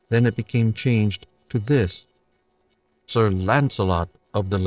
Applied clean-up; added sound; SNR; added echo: neural separator model SepFormer DNS4.